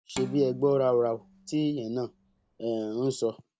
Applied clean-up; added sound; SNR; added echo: none; Bowed string instrument; 17 dB; none.